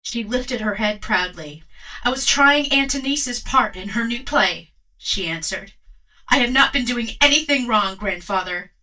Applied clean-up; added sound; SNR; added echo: neural mask model DeepFilterNet 3.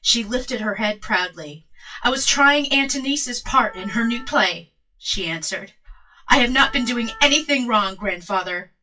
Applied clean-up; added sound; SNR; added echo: classical method WPE with log-MMSE.